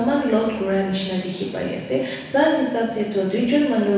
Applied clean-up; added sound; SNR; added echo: none; none; none; reverberation time 1.1 s.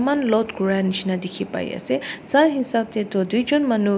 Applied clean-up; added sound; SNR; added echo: none; none; none; none.